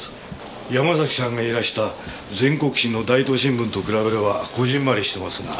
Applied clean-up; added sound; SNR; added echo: none; none; none; none.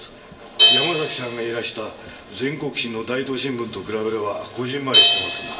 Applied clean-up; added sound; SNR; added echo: none; Crash cymbal; -4 dB; reverberation time 1.7 s.